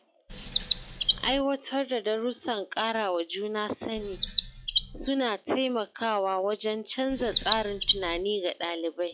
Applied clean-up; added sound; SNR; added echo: classical method log-MMSE.